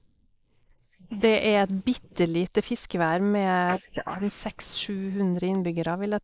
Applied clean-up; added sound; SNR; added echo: neural mask model Resemble Enhance denoiser.